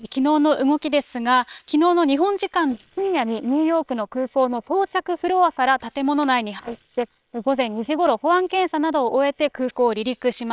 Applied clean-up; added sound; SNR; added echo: neural separator model SepFormer WHAM!.